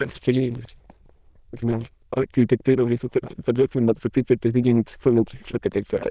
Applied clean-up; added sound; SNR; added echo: neural diffusion model UNIVERSE++.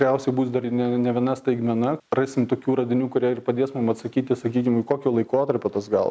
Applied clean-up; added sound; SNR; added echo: none; none; none; none.